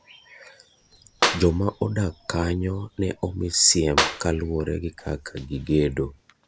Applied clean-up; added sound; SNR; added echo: none; Clapping; 6 dB; none.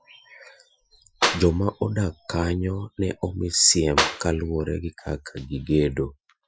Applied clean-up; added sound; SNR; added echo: classical method Wiener filter.